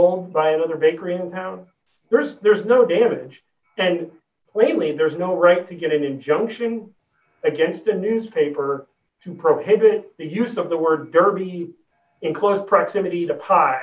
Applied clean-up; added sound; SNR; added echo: none; none; none; none.